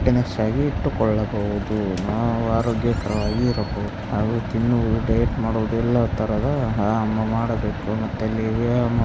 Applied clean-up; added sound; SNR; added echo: none; Squeak; 16 dB; none.